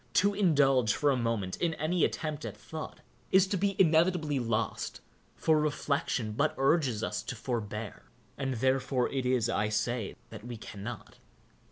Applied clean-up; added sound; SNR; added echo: none; none; none; none.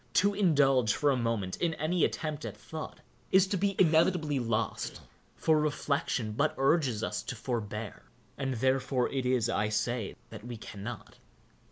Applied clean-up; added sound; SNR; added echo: none; Cough; 13 dB; none.